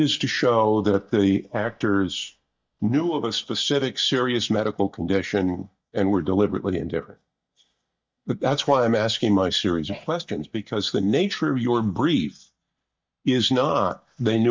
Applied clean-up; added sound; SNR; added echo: neural mask model DeepFilterNet 3.